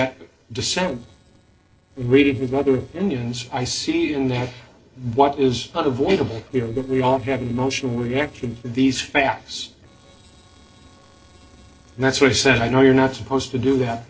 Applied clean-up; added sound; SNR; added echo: neural separator model SepFormer DNS4.